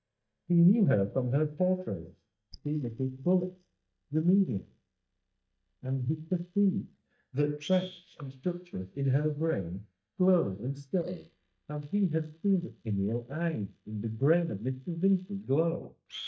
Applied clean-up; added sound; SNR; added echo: neural mask model DeepFilterNet 3.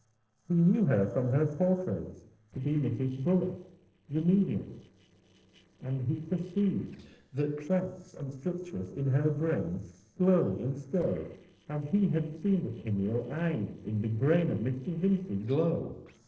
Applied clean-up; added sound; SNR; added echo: neural separator model SepFormer DNS4.